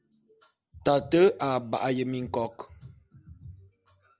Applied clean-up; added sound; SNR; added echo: none; none; none; none.